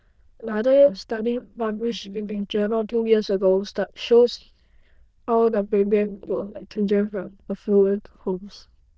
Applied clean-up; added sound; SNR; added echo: neural diffusion model UNIVERSE++.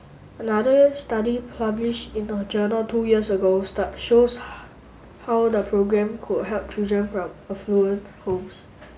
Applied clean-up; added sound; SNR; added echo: none; none; none; none.